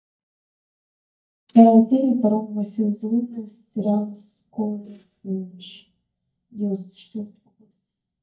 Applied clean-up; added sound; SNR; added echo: neural mask model DeepFilterNet 3.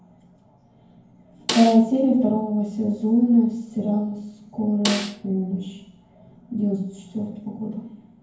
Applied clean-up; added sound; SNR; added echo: none; Snare drum; 8 dB; reverberation time 0.9 s.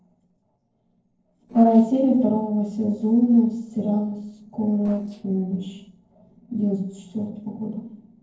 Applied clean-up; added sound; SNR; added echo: neural separator model SepFormer DNS4.